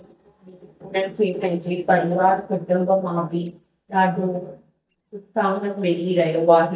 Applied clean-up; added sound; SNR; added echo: neural mask model DeepFilterNet 3.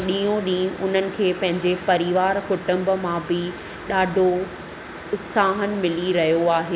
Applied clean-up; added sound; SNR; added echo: none; none; none; none.